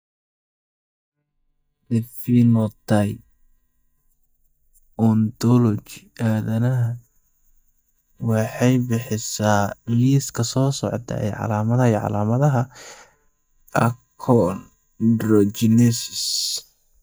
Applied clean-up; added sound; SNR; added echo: neural mask model DeepFilterNet 3.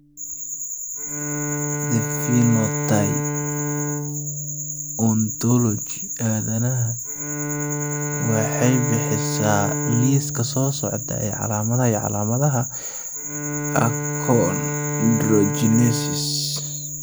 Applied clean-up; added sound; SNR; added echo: none; Bowed string instrument; 5 dB; none.